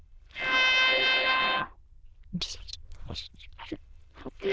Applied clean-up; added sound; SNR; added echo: neural diffusion model UNIVERSE++.